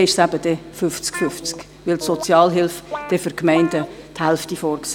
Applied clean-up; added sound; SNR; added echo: none; Guitar; 14 dB; none.